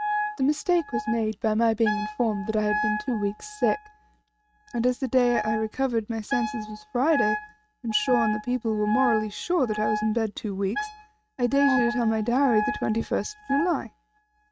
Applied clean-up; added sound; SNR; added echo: neural mask model RNNoise.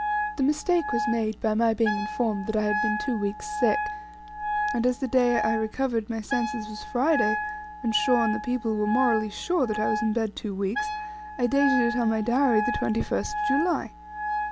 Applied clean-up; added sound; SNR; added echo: none; Wind instrument, woodwind instrument; 5 dB; none.